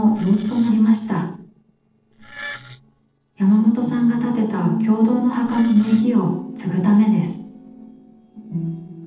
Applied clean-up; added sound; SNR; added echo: neural separator model SepFormer DNS4.